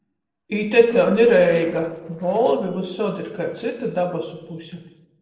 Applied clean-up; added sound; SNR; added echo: neural separator model SepFormer DNS4.